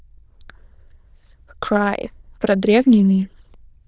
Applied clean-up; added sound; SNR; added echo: neural diffusion model UNIVERSE++.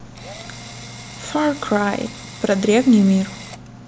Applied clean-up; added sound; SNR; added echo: none; Drill; 18 dB; none.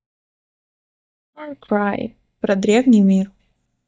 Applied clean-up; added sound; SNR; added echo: neural mask model DeepFilterNet 3.